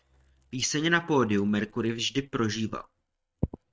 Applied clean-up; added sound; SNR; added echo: neural mask model RNNoise.